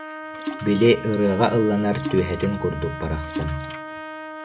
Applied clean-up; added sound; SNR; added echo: none; Trumpet + Splash, splatter; 10 dB; none.